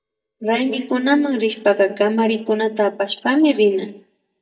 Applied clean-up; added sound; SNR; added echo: neural mask model DeepFilterNet 3.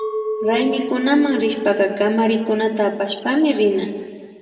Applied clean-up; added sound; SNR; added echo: none; Chink, clink; 10 dB; reverberation time 1.8 s.